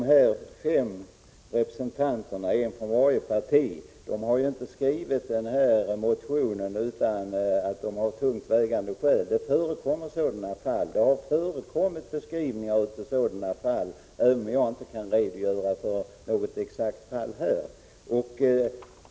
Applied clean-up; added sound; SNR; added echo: none; none; none; none.